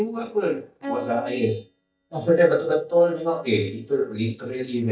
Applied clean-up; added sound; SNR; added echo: neural mask model DeepFilterNet 3.